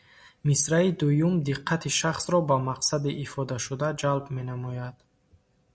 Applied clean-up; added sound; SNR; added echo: none; none; none; none.